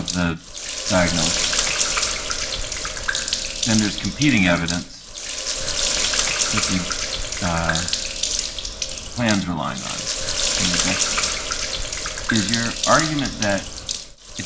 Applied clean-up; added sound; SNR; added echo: none; Sink (filling or washing); -1 dB; none.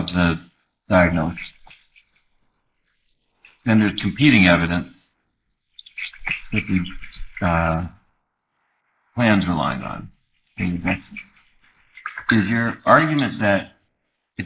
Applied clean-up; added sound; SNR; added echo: neural mask model Resemble Enhance denoiser.